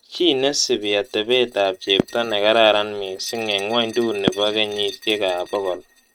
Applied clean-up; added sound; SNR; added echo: neural mask model RNNoise.